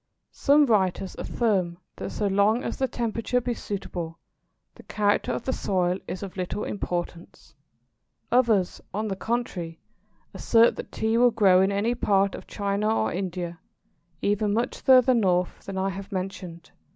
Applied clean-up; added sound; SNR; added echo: none; none; none; none.